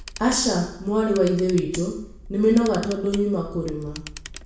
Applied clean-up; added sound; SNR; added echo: none; Camera; 16 dB; reverberation time 0.6 s.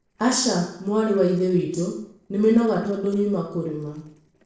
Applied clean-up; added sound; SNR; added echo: neural separator model SepFormer DNS4.